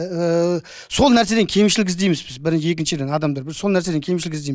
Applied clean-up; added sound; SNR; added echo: none; none; none; none.